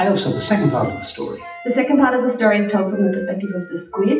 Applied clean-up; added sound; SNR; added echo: classical method WPE with log-MMSE.